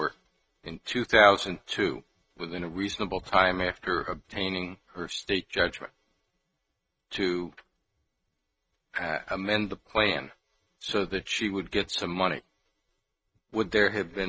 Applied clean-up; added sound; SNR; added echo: neural mask model RNNoise.